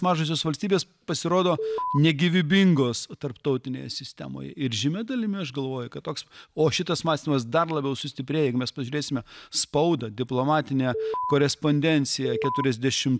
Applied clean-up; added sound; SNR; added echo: none; Alarm; 3 dB; none.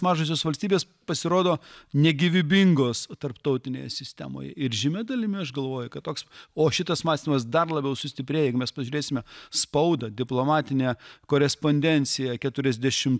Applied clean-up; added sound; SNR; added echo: none; none; none; none.